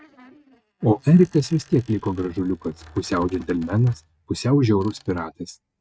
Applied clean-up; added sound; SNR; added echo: neural mask model RNNoise.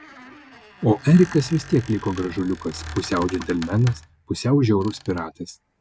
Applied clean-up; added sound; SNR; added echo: none; Squeak; 18 dB; none.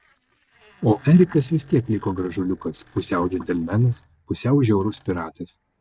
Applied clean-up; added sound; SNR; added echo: neural separator model SepFormer DNS4.